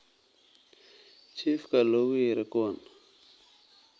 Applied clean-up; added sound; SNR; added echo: none; none; none; none.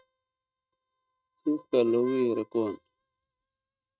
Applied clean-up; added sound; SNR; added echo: neural mask model RNNoise.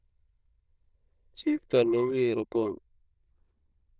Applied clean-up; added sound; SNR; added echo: neural diffusion model UNIVERSE++.